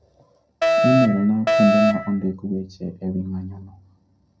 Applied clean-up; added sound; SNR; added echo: none; Alarm; -3 dB; reverberation time 0.2 s.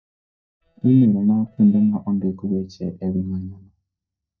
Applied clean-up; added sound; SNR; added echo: neural mask model DeepFilterNet 3.